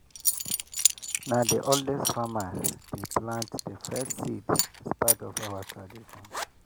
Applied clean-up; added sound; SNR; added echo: none; Coin (dropping) / Zipper (clothing); 0 dB; none.